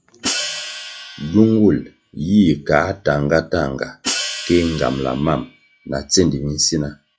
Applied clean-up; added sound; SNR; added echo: classical method log-MMSE.